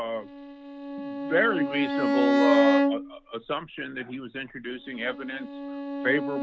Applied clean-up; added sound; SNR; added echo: none; Bowed string instrument; -2 dB; none.